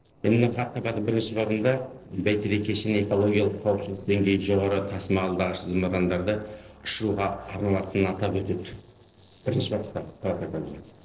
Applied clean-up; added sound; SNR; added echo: neural separator model SepFormer DNS4.